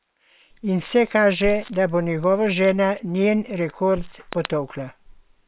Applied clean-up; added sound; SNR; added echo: neural separator model SepFormer WHAM!.